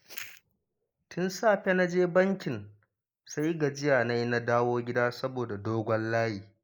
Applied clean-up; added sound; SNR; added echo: neural mask model Resemble Enhance denoiser.